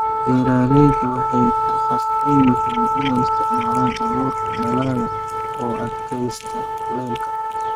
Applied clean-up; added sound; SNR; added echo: neural mask model RNNoise.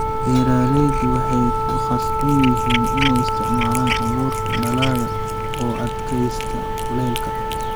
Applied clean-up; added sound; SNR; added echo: none; Cat + Wind instrument, woodwind instrument; -1 dB; none.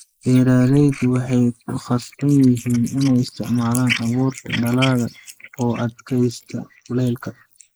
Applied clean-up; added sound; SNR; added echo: neural mask model Resemble Enhance denoiser.